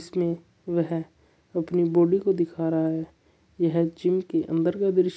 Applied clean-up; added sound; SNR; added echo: none; none; none; none.